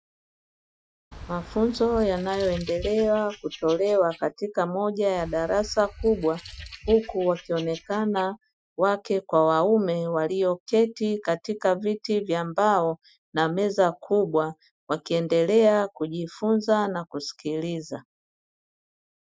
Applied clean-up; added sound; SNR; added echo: classical method Wiener filter.